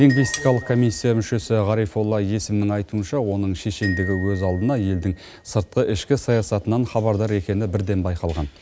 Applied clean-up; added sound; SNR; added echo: none; Glockenspiel + Cutlery, silverware; 16 dB; none.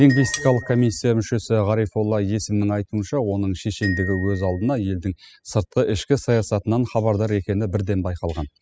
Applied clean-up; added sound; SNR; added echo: classical method spectral subtraction.